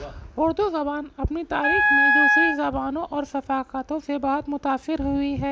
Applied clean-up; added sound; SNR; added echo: none; Wind instrument, woodwind instrument; -4 dB; none.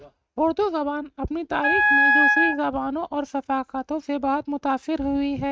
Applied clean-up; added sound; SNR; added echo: neural mask model RNNoise.